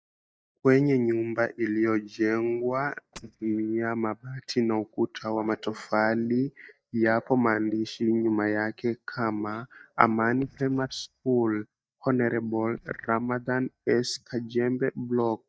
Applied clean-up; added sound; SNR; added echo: neural mask model DeepFilterNet 3.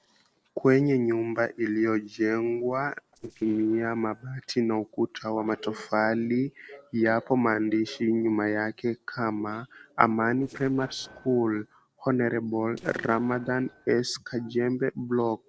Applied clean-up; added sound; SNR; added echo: neural separator model SepFormer DNS4.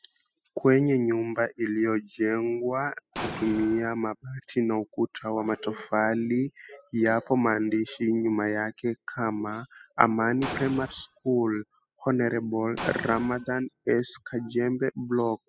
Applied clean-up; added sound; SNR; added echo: classical method spectral subtraction.